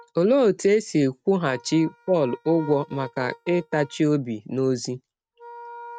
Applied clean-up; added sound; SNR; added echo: neural mask model RNNoise.